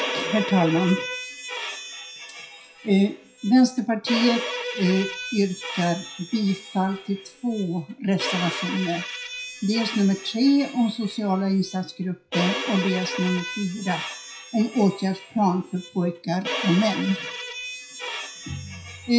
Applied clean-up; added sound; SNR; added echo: classical method WPE with log-MMSE.